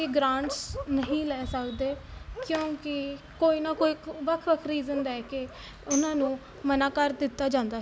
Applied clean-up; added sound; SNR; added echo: none; Tambourine + Bark; 14 dB; none.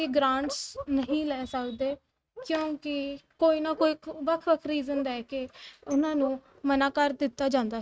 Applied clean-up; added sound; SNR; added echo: neural mask model RNNoise.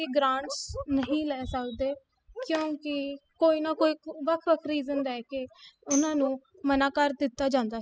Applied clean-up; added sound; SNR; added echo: classical method spectral subtraction.